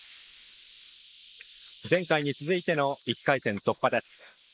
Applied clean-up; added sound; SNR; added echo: neural mask model Resemble Enhance denoiser.